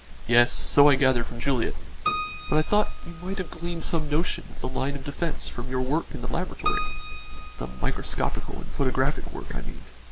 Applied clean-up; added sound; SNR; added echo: none; Keyboard (musical); 16 dB; none.